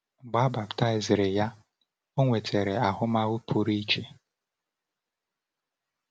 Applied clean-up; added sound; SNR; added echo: none; none; none; none.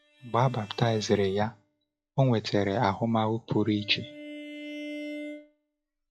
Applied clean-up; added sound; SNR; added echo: classical method log-MMSE.